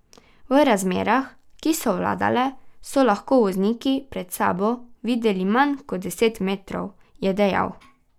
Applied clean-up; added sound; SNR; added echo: none; none; none; none.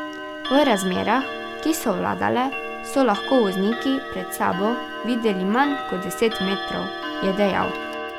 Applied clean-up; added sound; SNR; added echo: none; Clock; 7 dB; none.